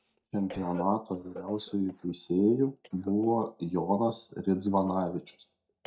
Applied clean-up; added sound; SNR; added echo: neural mask model DeepFilterNet 3.